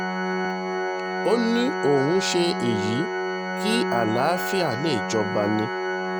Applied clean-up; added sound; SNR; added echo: none; Organ; 2 dB; none.